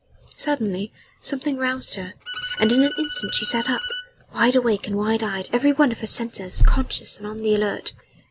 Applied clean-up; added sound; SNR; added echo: none; Bowed string instrument; 10 dB; none.